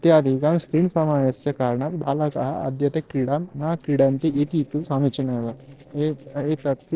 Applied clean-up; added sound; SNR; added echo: neural separator model SepFormer DNS4.